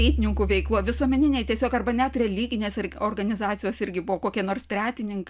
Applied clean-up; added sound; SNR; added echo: none; Bowed string instrument; 7 dB; none.